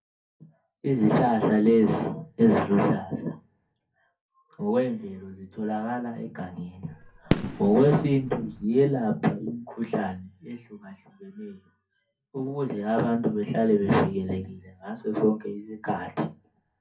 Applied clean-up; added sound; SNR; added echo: none; Fireworks; 6 dB; reverberation time 0.3 s.